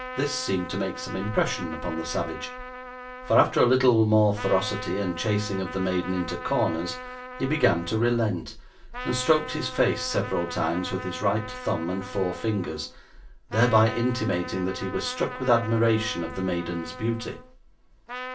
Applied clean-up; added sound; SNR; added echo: none; Trumpet; 12 dB; reverberation time 0.2 s.